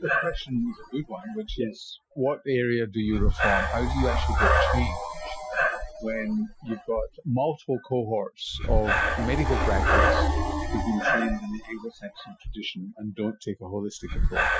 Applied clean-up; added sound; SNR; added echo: classical method Wiener filter.